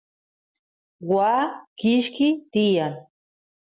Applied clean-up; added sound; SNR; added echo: none; none; none; none.